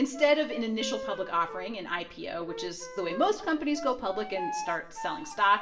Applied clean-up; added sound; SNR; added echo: none; Wind instrument, woodwind instrument; 11 dB; reverberation time 0.7 s.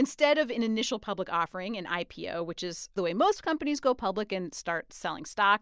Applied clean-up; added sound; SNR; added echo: none; none; none; none.